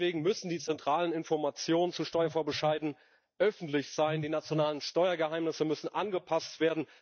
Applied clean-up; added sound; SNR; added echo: neural mask model DeepFilterNet 3.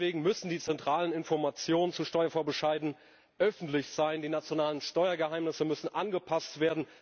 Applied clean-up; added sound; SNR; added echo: none; none; none; none.